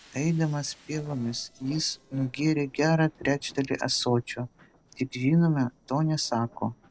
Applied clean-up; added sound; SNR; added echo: neural separator model SepFormer DNS4.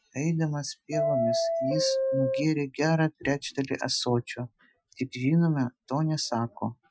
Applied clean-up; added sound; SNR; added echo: classical method Wiener filter.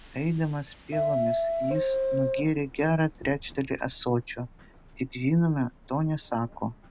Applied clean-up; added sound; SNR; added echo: none; Subway, metro, underground; 4 dB; none.